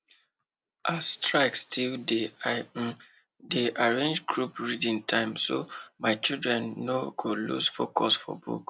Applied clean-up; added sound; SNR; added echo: none; none; none; none.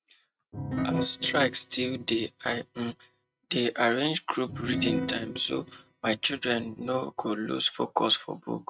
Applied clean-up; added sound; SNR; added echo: neural mask model RNNoise.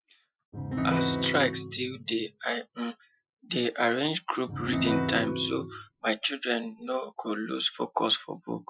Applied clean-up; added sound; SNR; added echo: classical method Wiener filter.